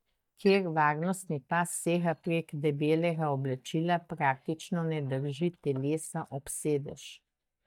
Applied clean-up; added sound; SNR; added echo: neural mask model DeepFilterNet 3.